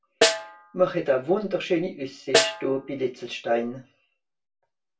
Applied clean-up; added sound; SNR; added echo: none; Snare drum; 1 dB; reverberation time 0.2 s.